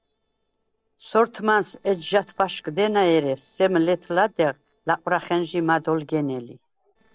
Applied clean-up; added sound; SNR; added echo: neural separator model SepFormer DNS4.